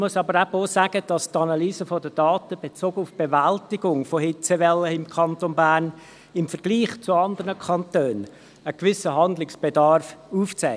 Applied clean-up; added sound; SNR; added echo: none; none; none; none.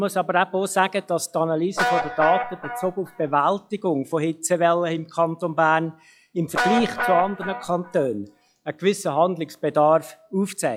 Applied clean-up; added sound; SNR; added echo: classical method log-MMSE.